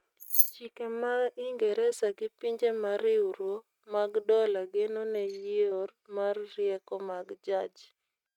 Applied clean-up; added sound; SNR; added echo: neural mask model RNNoise.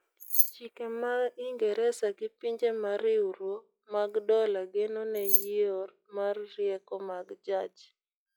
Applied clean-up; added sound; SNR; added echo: classical method log-MMSE.